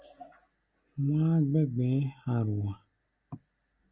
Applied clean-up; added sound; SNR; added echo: none; none; none; none.